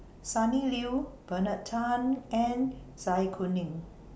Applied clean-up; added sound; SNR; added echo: none; none; none; none.